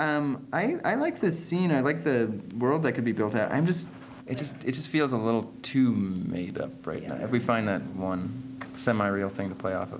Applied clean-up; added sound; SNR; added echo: none; none; none; none.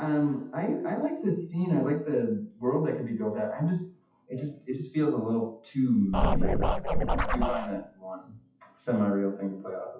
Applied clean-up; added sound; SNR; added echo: classical method WPE with log-MMSE.